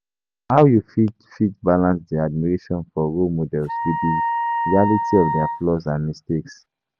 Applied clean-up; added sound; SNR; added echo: none; Wind instrument, woodwind instrument; 5 dB; none.